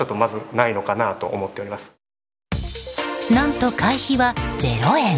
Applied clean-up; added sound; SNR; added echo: none; none; none; none.